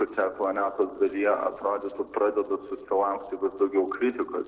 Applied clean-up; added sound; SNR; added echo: neural separator model SepFormer DNS4.